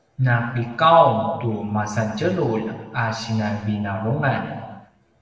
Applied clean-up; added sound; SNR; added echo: none; none; none; reverberation time 1.3 s.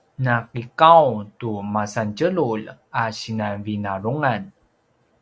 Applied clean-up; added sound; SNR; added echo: none; none; none; none.